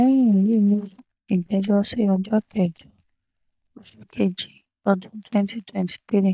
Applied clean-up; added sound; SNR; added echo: neural mask model DeepFilterNet 3.